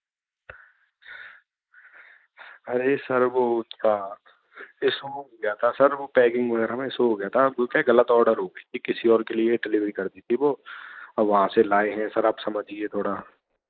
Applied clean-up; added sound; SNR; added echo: neural mask model Resemble Enhance denoiser.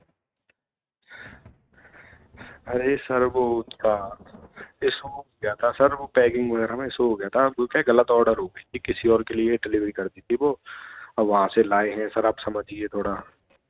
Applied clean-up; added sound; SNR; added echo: neural mask model RNNoise.